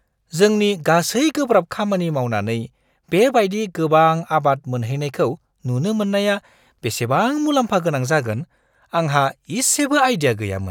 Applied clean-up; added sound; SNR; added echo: none; none; none; none.